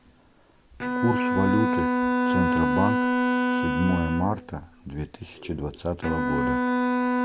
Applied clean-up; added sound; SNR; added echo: none; Bowed string instrument; -4 dB; none.